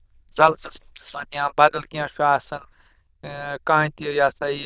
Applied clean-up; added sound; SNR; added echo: neural diffusion model UNIVERSE++.